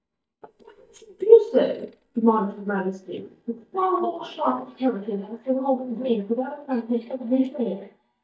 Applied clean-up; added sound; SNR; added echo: neural mask model DeepFilterNet 3.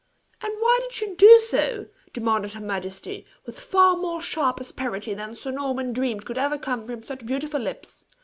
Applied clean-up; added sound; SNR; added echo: none; none; none; none.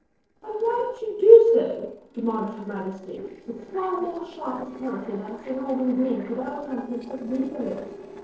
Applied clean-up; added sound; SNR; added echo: neural separator model SepFormer DNS4.